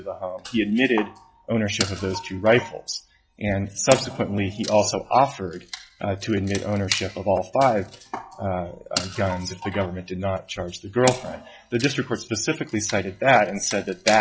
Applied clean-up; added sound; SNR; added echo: classical method log-MMSE.